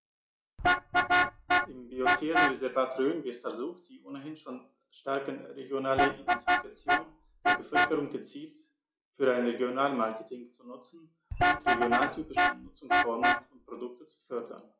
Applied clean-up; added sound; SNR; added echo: classical method log-MMSE.